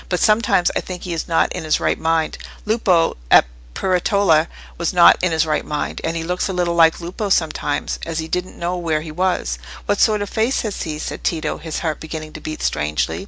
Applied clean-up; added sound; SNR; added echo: none; none; none; none.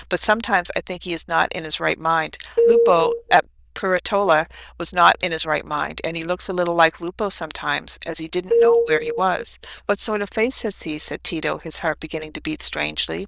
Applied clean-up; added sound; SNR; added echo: neural diffusion model UNIVERSE++.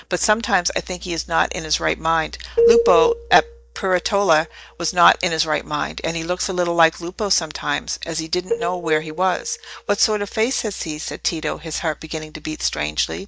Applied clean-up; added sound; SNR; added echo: neural mask model DeepFilterNet 3.